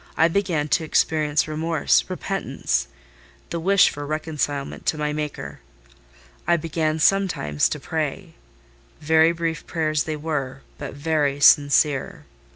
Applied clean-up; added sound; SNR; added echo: none; none; none; none.